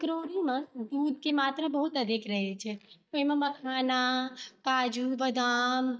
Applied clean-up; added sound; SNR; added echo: neural mask model DeepFilterNet 3.